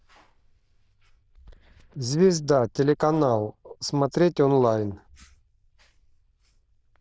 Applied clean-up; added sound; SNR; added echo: neural diffusion model UNIVERSE++.